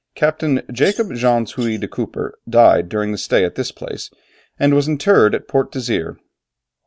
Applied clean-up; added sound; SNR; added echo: none; Bird vocalization, bird call, bird song; 20 dB; none.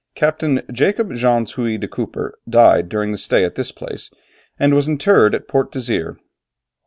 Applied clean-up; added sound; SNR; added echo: none; none; none; none.